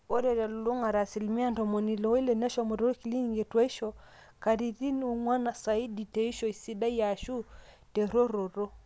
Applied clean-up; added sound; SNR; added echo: none; none; none; none.